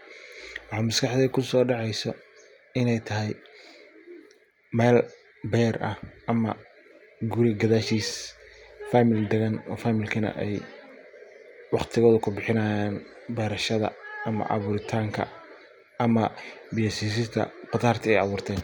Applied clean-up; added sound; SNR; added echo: none; none; none; none.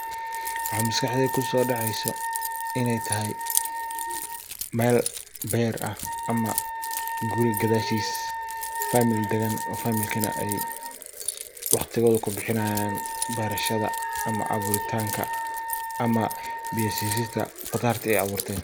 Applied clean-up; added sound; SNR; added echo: none; Keys jangling + Wind instrument, woodwind instrument; 3 dB; none.